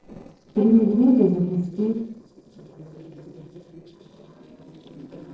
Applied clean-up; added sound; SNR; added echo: neural separator model SepFormer DNS4.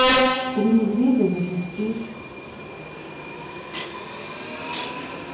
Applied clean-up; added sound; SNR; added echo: none; Subway, metro, underground; 1 dB; reverberation time 0.9 s.